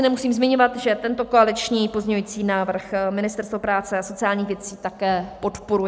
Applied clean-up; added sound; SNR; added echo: none; none; none; none.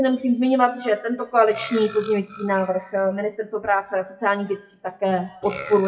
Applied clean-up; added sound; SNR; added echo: classical method WPE with log-MMSE.